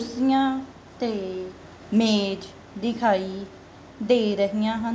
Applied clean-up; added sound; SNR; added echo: none; none; none; none.